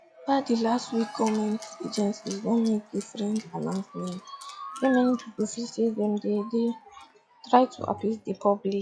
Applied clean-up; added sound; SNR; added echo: classical method log-MMSE.